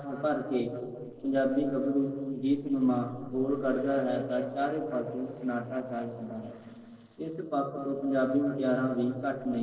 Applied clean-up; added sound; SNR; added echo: neural separator model SepFormer DNS4.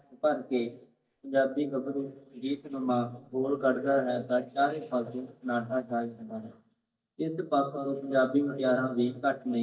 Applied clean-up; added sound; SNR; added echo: neural mask model DeepFilterNet 3.